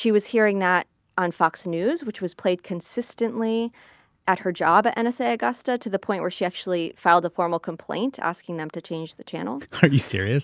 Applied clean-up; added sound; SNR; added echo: none; none; none; none.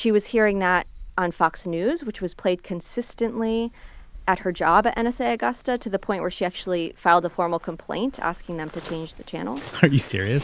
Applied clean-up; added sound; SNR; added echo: none; Waves, surf; 20 dB; none.